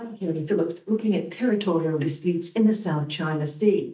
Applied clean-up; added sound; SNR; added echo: neural mask model DeepFilterNet 3.